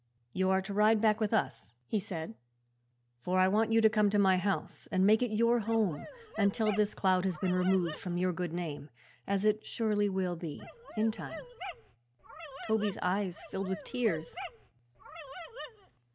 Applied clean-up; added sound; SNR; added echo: none; Dog; 13 dB; none.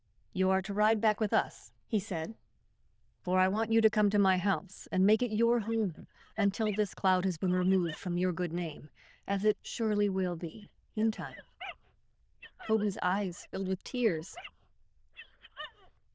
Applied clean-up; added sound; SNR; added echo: neural diffusion model UNIVERSE++.